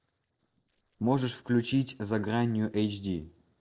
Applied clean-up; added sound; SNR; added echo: neural separator model SepFormer DNS4.